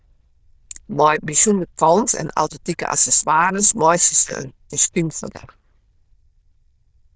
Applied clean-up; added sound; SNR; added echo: neural diffusion model UNIVERSE++.